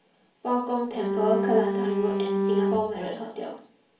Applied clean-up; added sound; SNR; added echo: none; Bowed string instrument; -2 dB; reverberation time 0.4 s.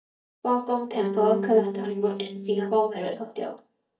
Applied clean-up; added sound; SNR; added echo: neural mask model DeepFilterNet 3.